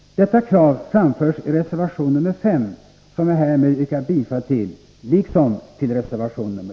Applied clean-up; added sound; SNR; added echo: none; none; none; none.